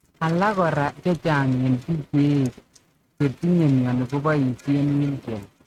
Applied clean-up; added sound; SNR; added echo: neural mask model RNNoise.